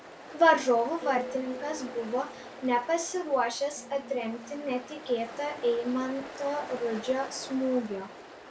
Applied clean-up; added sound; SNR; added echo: none; Ocean; 12 dB; none.